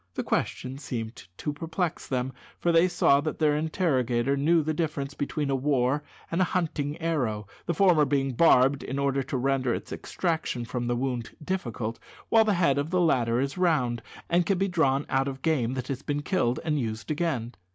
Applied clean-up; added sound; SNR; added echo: none; none; none; none.